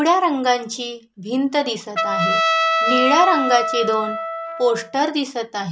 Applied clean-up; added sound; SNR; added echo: none; Trumpet; 3 dB; none.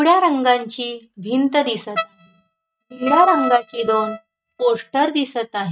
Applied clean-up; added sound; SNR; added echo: neural mask model RNNoise.